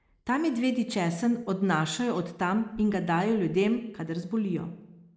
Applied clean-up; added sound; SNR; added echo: neural mask model Resemble Enhance denoiser.